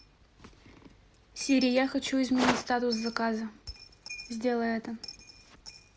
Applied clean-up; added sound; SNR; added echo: none; Coin (dropping); 17 dB; none.